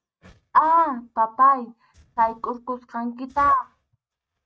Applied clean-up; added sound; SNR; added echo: neural mask model RNNoise.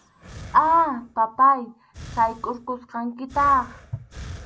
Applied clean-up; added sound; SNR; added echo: none; Breathing; 18 dB; none.